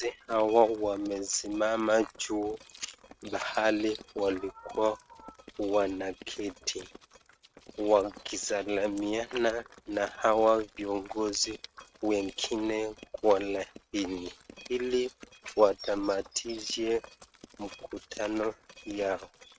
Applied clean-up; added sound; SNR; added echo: neural mask model RNNoise.